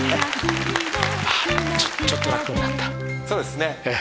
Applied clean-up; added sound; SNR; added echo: none; none; none; none.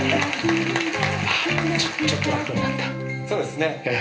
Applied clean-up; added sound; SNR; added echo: none; none; none; reverberation time 0.3 s.